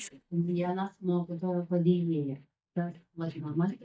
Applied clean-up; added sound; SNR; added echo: neural mask model DeepFilterNet 3.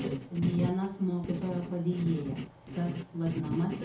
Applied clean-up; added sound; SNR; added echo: none; Writing; 5 dB; reverberation time 0.6 s.